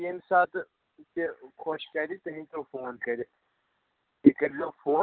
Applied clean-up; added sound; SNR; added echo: none; none; none; none.